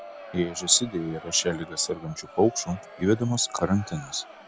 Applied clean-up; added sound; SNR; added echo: none; Crowd; 17 dB; none.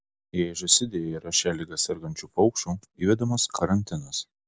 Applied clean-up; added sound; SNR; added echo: none; none; none; none.